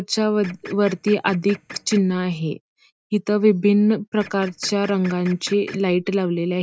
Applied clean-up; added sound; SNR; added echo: none; Printer; 19 dB; none.